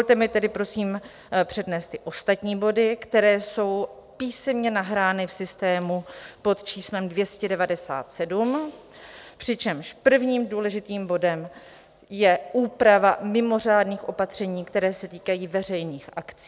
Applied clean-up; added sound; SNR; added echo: none; none; none; none.